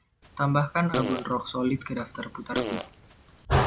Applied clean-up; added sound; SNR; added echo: none; Fart; 8 dB; none.